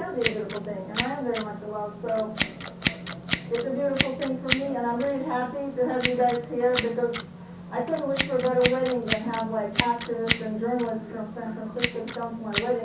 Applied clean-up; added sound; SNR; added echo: none; Scissors; 6 dB; reverberation time 0.6 s.